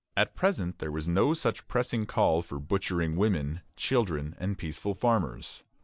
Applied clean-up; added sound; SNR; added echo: none; none; none; none.